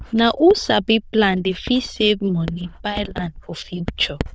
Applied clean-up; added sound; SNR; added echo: neural diffusion model UNIVERSE++.